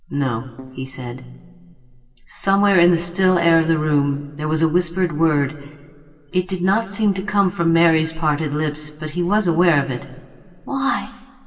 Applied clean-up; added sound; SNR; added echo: none; Keyboard (musical); 18 dB; reverberation time 1.8 s.